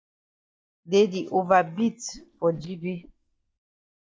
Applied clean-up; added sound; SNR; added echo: neural mask model DeepFilterNet 3.